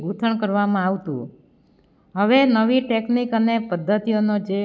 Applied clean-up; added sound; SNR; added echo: none; none; none; none.